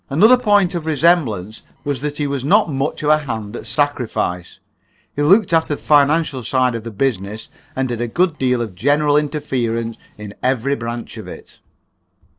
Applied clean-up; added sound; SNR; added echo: neural separator model SepFormer DNS4.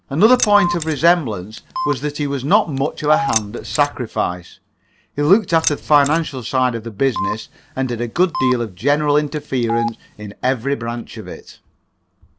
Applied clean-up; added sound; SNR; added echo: none; Telephone + Keys jangling; 8 dB; none.